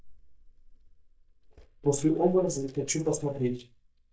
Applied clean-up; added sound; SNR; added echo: neural mask model DeepFilterNet 3.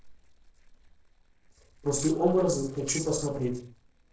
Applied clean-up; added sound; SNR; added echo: neural separator model SepFormer DNS4.